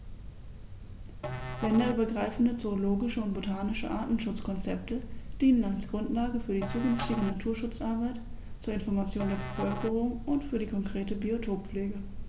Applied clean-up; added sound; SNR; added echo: none; Musical instrument; 12 dB; none.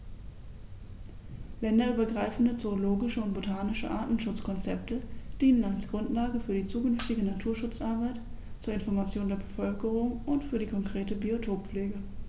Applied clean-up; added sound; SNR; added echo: none; none; none; none.